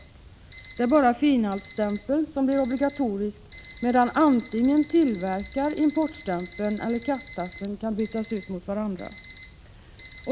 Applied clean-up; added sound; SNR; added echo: none; Alarm; 6 dB; none.